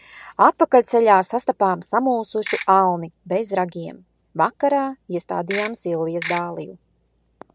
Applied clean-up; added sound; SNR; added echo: none; Ratchet, pawl / Percussion; 4 dB; none.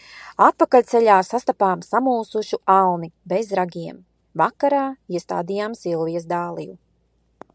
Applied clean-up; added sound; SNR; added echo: none; none; none; none.